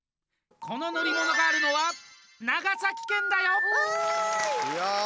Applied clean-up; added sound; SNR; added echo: none; Telephone; 1 dB; none.